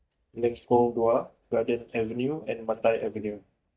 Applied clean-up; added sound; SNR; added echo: neural mask model DeepFilterNet 3.